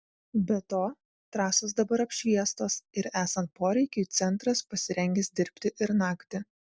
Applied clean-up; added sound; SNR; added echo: none; none; none; none.